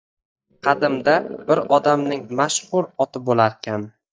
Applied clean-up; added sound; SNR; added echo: neural mask model DeepFilterNet 3.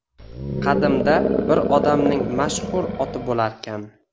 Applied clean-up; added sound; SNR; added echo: none; Animal; 1 dB; none.